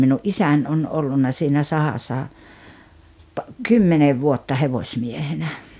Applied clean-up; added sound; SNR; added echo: none; none; none; none.